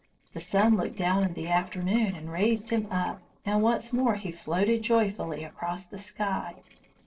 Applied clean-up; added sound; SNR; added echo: neural separator model SepFormer DNS4.